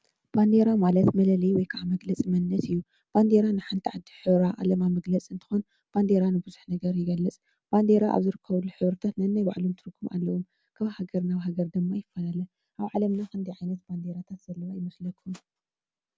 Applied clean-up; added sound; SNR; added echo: none; none; none; none.